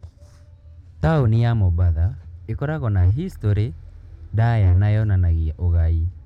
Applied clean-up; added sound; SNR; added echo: none; none; none; none.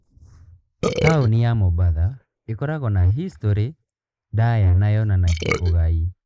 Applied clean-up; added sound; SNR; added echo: neural mask model Resemble Enhance denoiser.